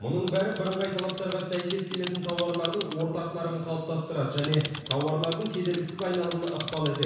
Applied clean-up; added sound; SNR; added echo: none; Typing; 9 dB; reverberation time 1.1 s.